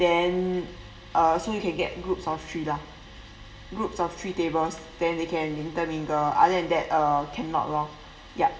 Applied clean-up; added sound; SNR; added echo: none; none; none; reverberation time 1.9 s.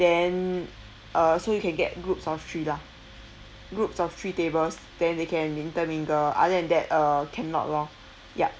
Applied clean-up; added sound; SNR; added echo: none; none; none; none.